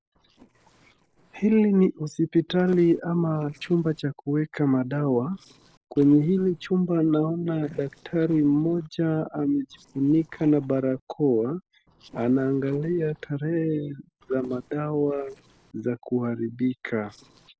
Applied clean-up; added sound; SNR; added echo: neural separator model SepFormer DNS4.